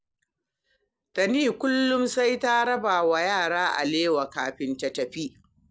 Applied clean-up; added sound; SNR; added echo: none; none; none; none.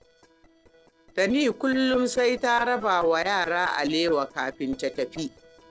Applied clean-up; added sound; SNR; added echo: neural separator model SepFormer DNS4.